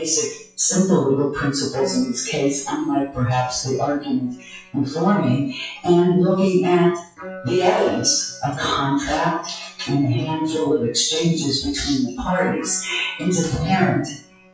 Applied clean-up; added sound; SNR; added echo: classical method WPE with log-MMSE.